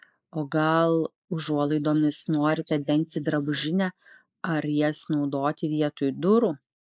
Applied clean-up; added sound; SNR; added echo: neural mask model Resemble Enhance denoiser.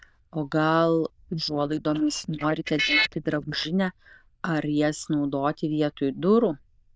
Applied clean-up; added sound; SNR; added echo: neural diffusion model UNIVERSE++.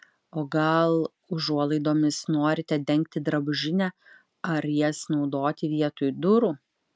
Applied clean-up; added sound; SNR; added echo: none; none; none; none.